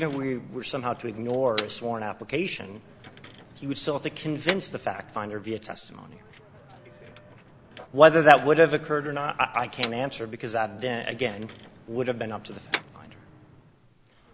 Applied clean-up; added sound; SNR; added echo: none; Motor vehicle (road); 16 dB; none.